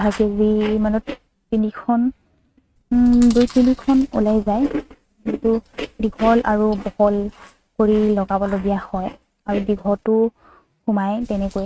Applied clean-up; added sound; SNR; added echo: neural mask model RNNoise.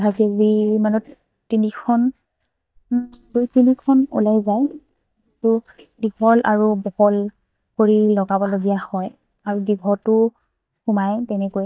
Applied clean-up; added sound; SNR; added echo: neural mask model DeepFilterNet 3.